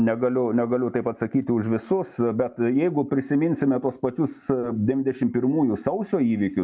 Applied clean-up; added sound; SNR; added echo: none; none; none; none.